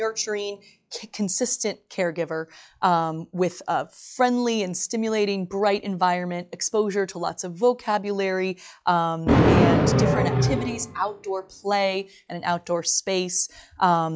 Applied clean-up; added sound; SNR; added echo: classical method log-MMSE.